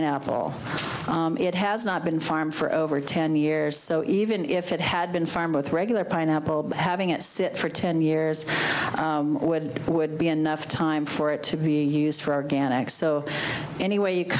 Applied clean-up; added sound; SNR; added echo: none; none; none; none.